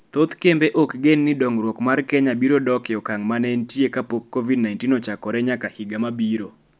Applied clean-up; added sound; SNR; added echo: none; none; none; none.